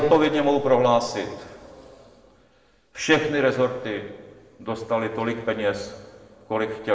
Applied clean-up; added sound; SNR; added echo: none; none; none; reverberation time 1.6 s.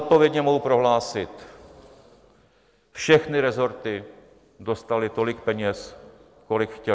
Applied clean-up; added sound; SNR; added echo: none; none; none; none.